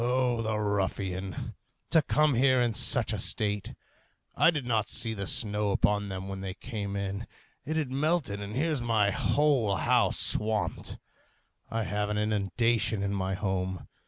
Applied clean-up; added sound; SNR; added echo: none; none; none; none.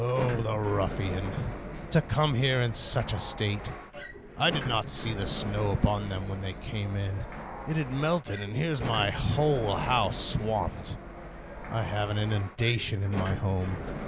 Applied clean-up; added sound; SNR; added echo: none; Sliding door; 9 dB; none.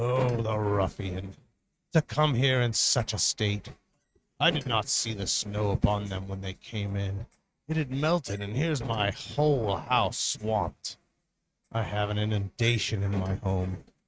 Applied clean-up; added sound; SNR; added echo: neural mask model RNNoise.